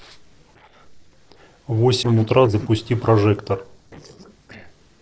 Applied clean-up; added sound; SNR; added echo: neural separator model SepFormer DNS4.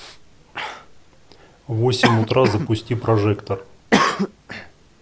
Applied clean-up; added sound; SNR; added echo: none; Cough; 3 dB; none.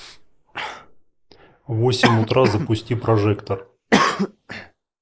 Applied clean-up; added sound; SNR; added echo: neural mask model Resemble Enhance denoiser.